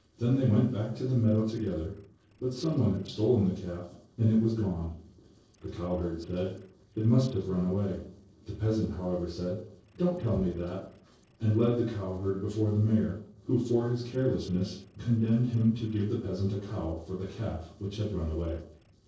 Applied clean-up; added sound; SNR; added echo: neural separator model SepFormer DNS4.